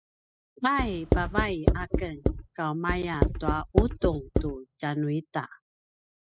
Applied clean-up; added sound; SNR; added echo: classical method spectral subtraction.